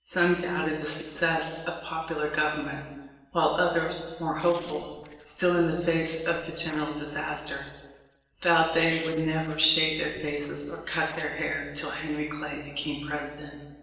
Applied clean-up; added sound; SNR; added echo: neural separator model SepFormer DNS4.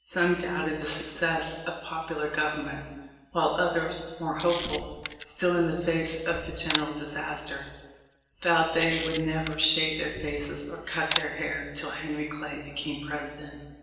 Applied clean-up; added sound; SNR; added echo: none; Camera; 4 dB; reverberation time 1.3 s.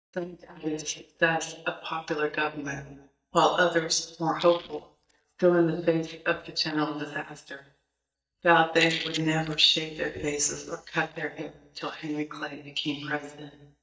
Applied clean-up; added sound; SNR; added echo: neural mask model DeepFilterNet 3.